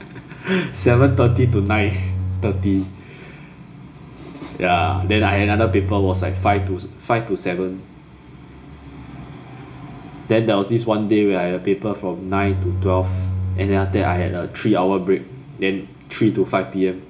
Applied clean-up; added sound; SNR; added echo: none; Bowed string instrument; 3 dB; reverberation time 0.4 s.